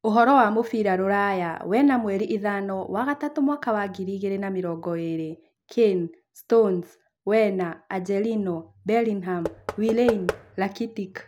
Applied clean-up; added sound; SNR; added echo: none; Knock / Wood; 10 dB; none.